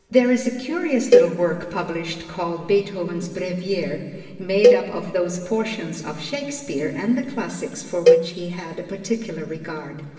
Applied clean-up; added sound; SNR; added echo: none; Cowbell; -3 dB; reverberation time 2.0 s.